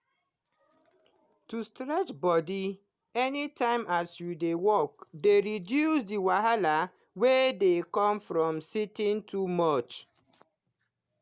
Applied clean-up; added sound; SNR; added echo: none; none; none; none.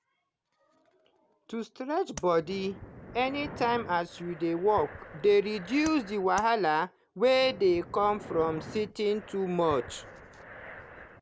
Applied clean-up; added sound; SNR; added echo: none; Tap + Breathing; 15 dB; none.